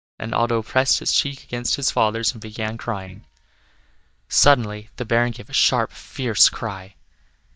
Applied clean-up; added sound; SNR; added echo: neural mask model DeepFilterNet 3.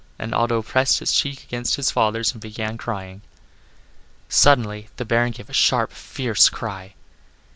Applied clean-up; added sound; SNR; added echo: none; none; none; none.